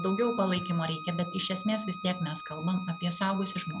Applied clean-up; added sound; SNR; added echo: none; Bowed string instrument; 11 dB; none.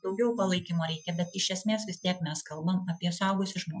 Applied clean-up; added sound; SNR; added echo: classical method Wiener filter.